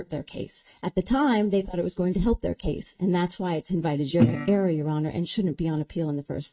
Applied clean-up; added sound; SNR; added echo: neural mask model RNNoise.